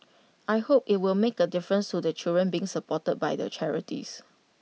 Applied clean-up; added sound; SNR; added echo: none; none; none; none.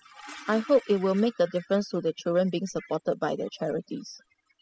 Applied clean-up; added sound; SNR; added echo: classical method spectral subtraction.